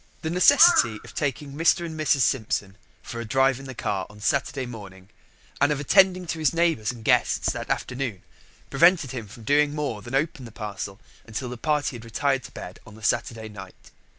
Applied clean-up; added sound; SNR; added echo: none; Crow; 9 dB; none.